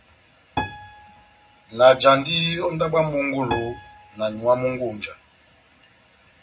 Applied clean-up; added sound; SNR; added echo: none; Piano; 14 dB; reverberation time 0.3 s.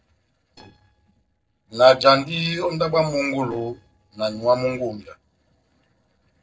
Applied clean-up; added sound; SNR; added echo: neural separator model SepFormer DNS4.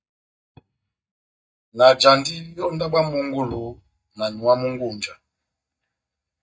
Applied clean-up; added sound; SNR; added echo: neural mask model DeepFilterNet 3.